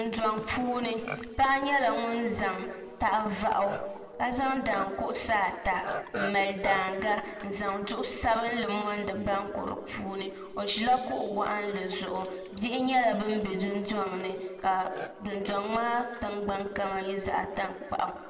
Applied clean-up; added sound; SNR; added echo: neural separator model SepFormer DNS4.